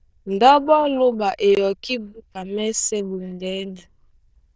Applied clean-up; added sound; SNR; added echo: neural diffusion model UNIVERSE++.